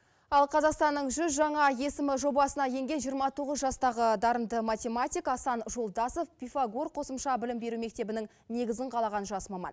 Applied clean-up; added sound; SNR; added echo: none; none; none; none.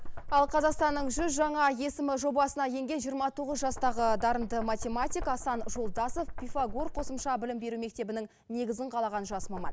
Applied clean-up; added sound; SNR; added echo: none; Knock; 6 dB; none.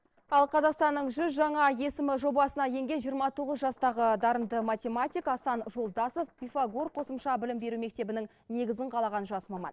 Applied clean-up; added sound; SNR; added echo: neural separator model SepFormer DNS4.